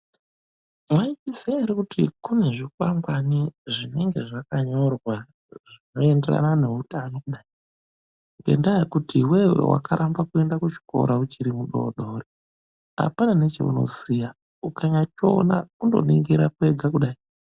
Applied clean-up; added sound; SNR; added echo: none; none; none; none.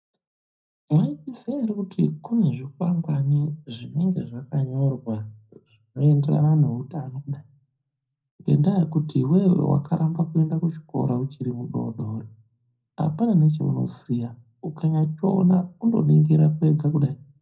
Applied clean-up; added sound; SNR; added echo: none; none; none; reverberation time 0.3 s.